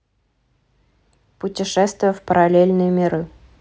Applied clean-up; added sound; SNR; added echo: none; none; none; none.